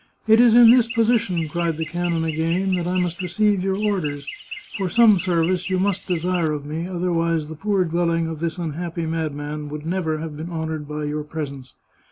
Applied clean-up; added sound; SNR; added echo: none; Chirp, tweet; 10 dB; none.